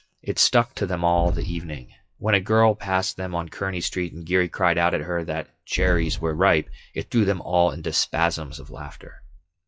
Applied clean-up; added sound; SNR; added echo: classical method WPE with log-MMSE.